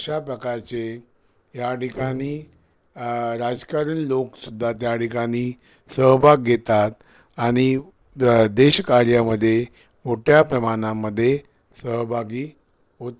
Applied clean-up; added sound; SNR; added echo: neural separator model SepFormer DNS4.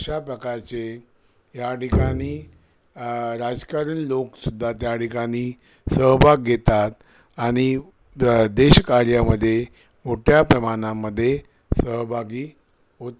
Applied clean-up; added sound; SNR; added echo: none; Bowed string instrument; 4 dB; none.